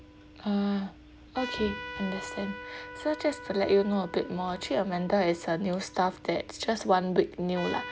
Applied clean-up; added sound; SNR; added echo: none; Trumpet; 14 dB; none.